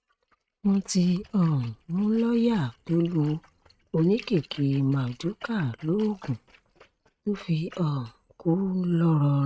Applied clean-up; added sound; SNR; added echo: neural mask model RNNoise.